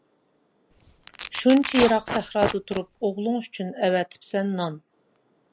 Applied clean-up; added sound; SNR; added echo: none; Tearing; 6 dB; none.